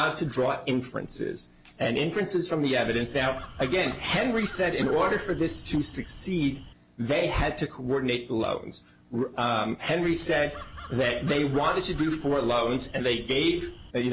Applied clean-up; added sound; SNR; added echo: none; Crow; 15 dB; none.